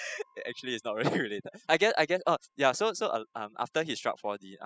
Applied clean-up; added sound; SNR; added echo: classical method spectral subtraction.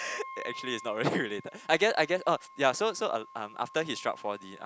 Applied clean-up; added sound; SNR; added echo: none; Wind instrument, woodwind instrument; 17 dB; none.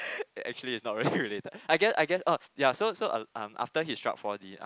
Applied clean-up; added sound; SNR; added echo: none; none; none; none.